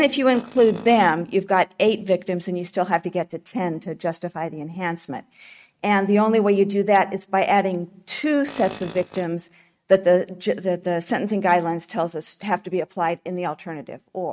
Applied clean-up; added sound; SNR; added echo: neural mask model RNNoise.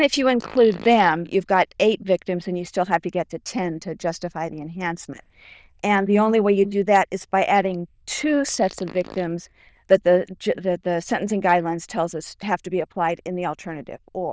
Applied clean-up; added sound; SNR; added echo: neural diffusion model UNIVERSE++.